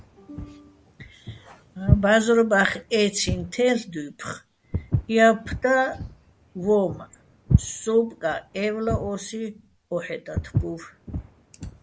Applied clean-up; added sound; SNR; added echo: none; Walk, footsteps; 5 dB; none.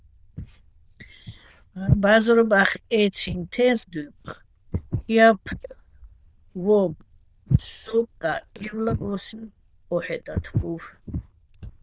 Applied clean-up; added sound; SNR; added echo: neural diffusion model UNIVERSE++.